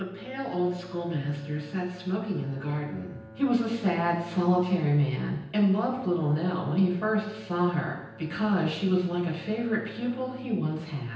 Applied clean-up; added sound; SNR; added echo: none; Bowed string instrument; 18 dB; reverberation time 0.9 s.